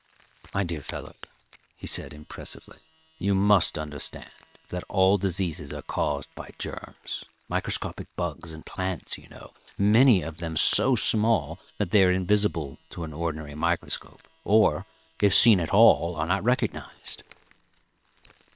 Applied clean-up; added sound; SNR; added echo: neural separator model SepFormer WHAM!.